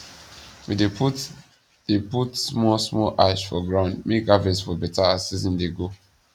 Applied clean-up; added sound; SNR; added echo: none; none; none; none.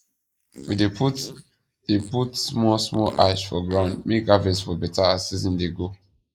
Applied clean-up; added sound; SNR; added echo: neural mask model Resemble Enhance denoiser.